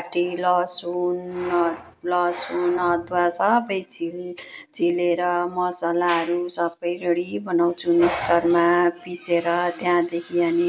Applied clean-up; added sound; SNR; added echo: none; none; none; none.